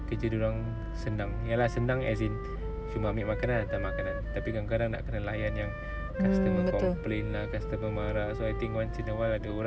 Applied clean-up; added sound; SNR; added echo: none; Wind instrument, woodwind instrument; 11 dB; none.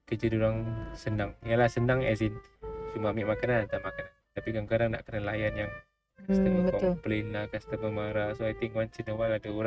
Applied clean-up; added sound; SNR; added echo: neural mask model RNNoise.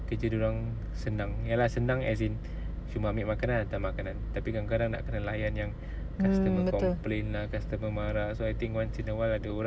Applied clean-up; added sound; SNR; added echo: none; none; none; none.